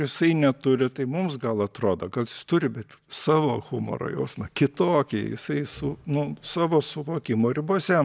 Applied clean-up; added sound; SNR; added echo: none; none; none; none.